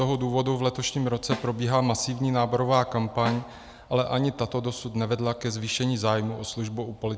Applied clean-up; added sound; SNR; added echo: none; Snare drum; 14 dB; none.